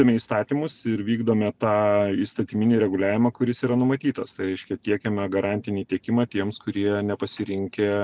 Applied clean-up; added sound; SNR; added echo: none; none; none; none.